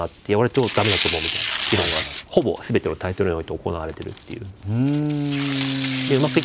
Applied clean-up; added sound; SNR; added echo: none; Tearing; 4 dB; none.